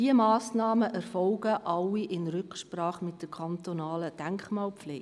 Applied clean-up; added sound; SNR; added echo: none; none; none; none.